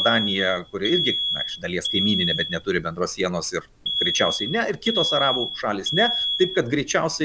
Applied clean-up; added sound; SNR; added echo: none; Alarm; 3 dB; none.